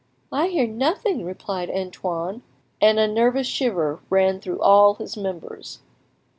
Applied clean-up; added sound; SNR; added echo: none; none; none; none.